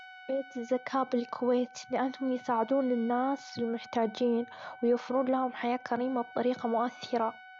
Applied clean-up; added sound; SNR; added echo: none; Trumpet; 19 dB; none.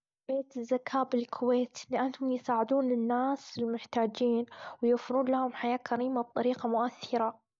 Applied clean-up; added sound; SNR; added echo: none; none; none; none.